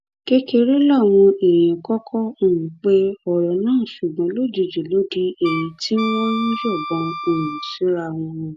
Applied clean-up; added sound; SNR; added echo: none; Wind instrument, woodwind instrument; 10 dB; none.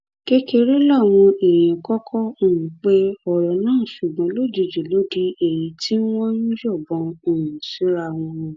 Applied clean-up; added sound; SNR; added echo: none; none; none; none.